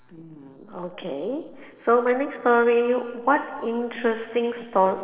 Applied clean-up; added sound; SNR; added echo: neural separator model SepFormer DNS4.